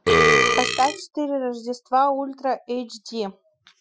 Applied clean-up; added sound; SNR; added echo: classical method Wiener filter.